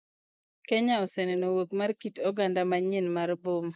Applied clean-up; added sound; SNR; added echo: neural mask model Resemble Enhance denoiser.